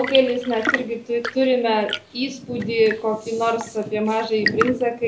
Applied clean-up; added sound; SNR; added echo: none; Tap / Fill (with liquid) / Trickle, dribble / Chirp, tweet / Engine; 9 dB; none.